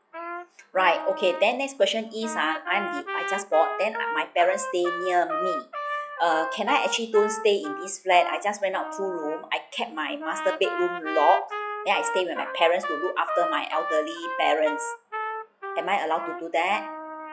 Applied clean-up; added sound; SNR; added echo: classical method log-MMSE.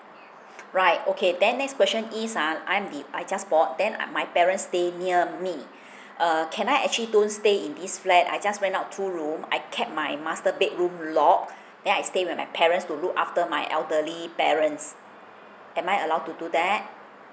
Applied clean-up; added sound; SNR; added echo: none; none; none; none.